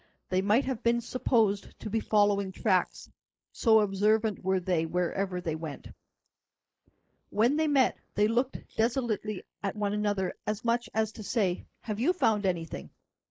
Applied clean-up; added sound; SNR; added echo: neural mask model Resemble Enhance denoiser.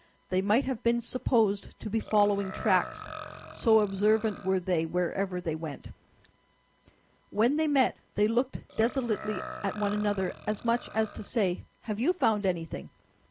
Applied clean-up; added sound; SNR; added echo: none; Burping, eructation; 13 dB; none.